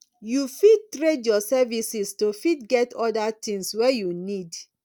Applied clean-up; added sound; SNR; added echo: none; none; none; none.